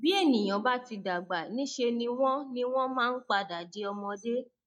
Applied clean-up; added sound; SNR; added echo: neural mask model DeepFilterNet 3.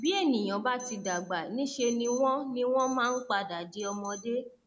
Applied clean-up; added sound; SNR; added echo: none; Alarm; 13 dB; none.